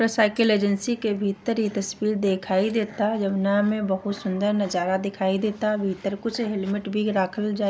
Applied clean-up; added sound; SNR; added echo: none; none; none; none.